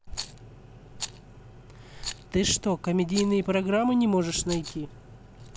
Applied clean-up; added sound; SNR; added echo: none; Rattle; 14 dB; none.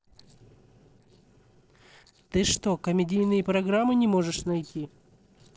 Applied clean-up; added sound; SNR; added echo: neural separator model SepFormer DNS4.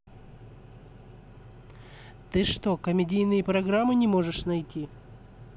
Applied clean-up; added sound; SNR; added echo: none; none; none; none.